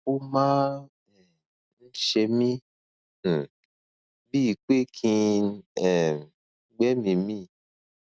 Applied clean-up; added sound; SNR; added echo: none; none; none; none.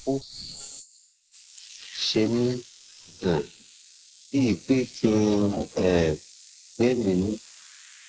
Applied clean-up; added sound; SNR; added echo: neural mask model Resemble Enhance denoiser.